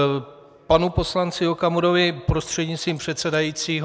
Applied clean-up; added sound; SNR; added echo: none; none; none; none.